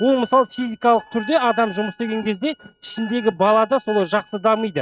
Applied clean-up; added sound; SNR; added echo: neural mask model RNNoise.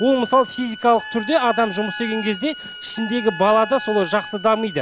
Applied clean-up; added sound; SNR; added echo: none; Bowed string instrument + Wind instrument, woodwind instrument; 13 dB; none.